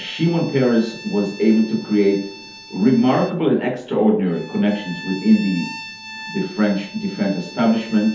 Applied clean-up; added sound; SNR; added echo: none; Bowed string instrument; 18 dB; reverberation time 0.6 s.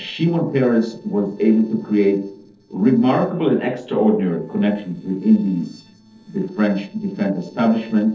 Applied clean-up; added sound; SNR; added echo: neural separator model SepFormer DNS4.